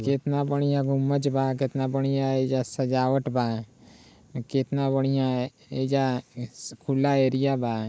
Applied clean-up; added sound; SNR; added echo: neural mask model Resemble Enhance denoiser.